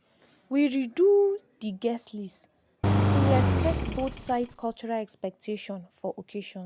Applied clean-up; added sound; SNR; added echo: none; Engine; -4 dB; none.